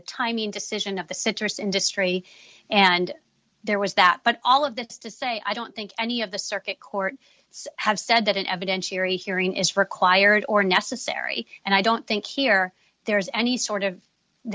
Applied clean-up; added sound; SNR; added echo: none; none; none; none.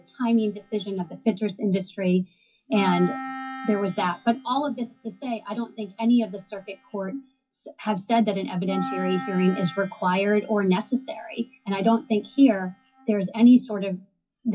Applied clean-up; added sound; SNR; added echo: classical method WPE with log-MMSE.